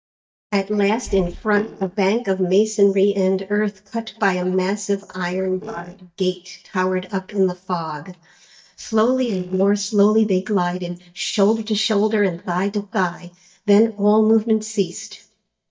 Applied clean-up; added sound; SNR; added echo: neural mask model DeepFilterNet 3.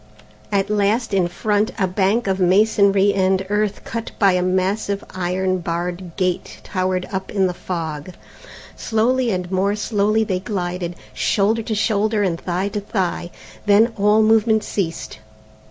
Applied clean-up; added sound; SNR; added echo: none; none; none; none.